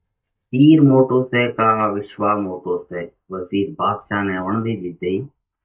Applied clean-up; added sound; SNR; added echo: neural mask model DeepFilterNet 3.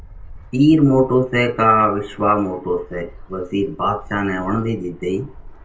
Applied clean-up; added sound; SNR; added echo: none; Fixed-wing aircraft, airplane; 20 dB; reverberation time 0.2 s.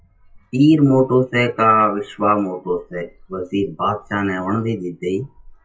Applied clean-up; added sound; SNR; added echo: classical method WPE with log-MMSE.